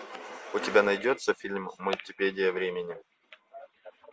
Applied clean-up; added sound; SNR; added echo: none; none; none; none.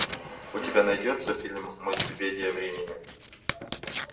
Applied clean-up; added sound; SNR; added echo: none; Tearing; 6 dB; reverberation time 0.6 s.